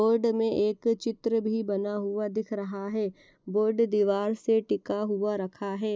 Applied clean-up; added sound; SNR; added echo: none; none; none; none.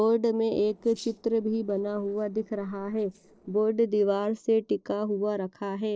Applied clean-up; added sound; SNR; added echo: neural separator model SepFormer DNS4.